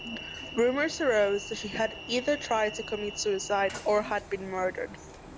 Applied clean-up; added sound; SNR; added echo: none; Train; 13 dB; none.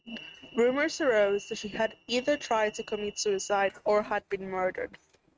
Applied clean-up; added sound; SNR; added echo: neural mask model RNNoise.